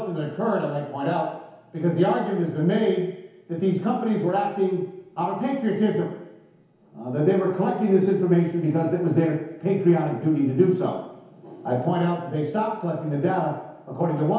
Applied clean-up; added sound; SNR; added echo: none; none; none; reverberation time 1.0 s.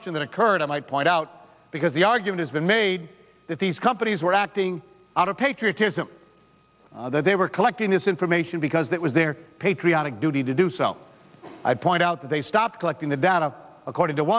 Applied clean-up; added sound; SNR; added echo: none; none; none; none.